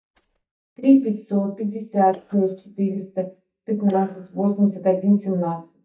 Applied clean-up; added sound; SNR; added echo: neural mask model DeepFilterNet 3.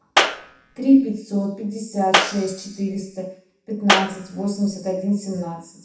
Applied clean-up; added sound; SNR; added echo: none; Clapping; 0 dB; reverberation time 0.7 s.